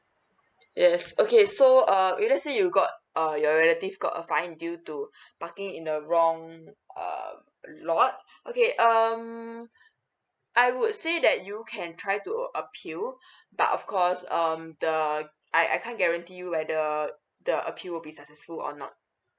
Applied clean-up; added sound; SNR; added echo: none; none; none; none.